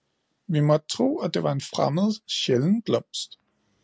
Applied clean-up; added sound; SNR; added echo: none; none; none; none.